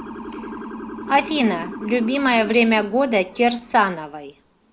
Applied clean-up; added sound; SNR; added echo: none; Motor vehicle (road) / Siren; 14 dB; none.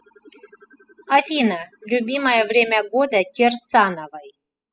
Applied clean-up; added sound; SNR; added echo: classical method spectral subtraction.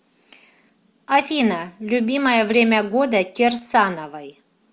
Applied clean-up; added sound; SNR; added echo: none; none; none; none.